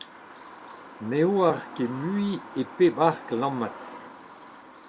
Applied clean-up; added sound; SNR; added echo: none; Bird vocalization, bird call, bird song; 16 dB; none.